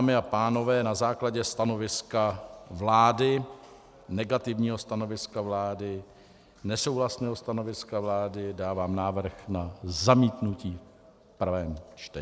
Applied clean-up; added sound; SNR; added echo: none; none; none; none.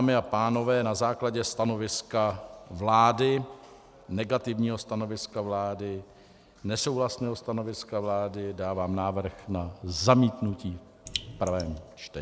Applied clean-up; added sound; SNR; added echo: none; Raindrop; 12 dB; none.